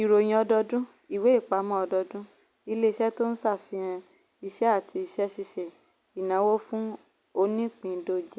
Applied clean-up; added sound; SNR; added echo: none; none; none; none.